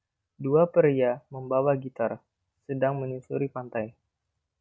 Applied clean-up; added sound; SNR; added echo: none; none; none; none.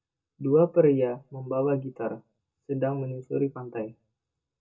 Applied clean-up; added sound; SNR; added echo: none; none; none; reverberation time 0.2 s.